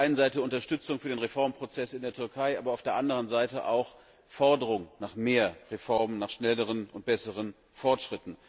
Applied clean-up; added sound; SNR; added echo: none; none; none; none.